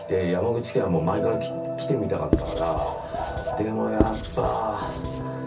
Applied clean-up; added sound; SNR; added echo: none; Writing; 3 dB; reverberation time 0.3 s.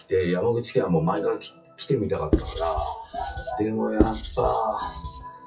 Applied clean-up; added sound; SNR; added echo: classical method WPE with log-MMSE.